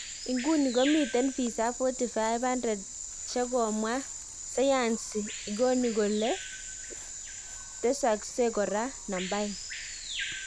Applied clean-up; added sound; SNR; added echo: none; Bird vocalization, bird call, bird song; 10 dB; none.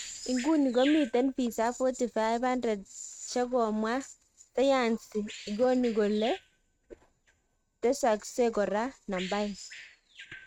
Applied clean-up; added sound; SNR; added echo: neural mask model RNNoise.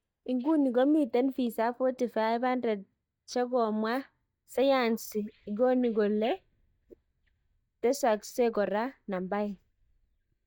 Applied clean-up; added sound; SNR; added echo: neural mask model DeepFilterNet 3.